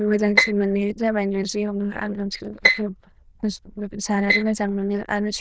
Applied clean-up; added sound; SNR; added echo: neural diffusion model UNIVERSE++.